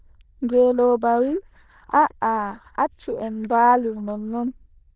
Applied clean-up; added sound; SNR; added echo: neural diffusion model UNIVERSE++.